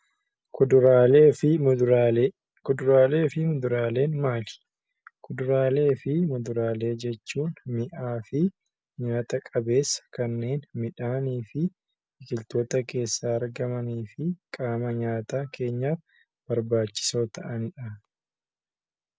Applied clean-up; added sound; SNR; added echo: none; none; none; none.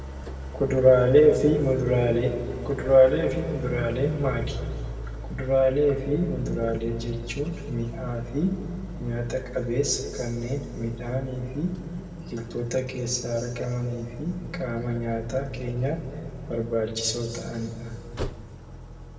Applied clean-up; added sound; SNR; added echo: none; Idling; 11 dB; reverberation time 2.1 s.